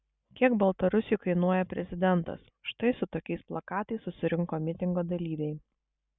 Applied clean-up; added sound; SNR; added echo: none; none; none; none.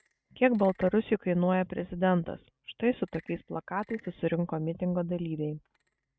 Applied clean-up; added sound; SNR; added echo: neural mask model RNNoise.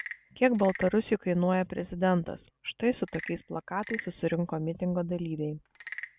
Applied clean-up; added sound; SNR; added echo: none; Wood / Percussion / Frog; 17 dB; none.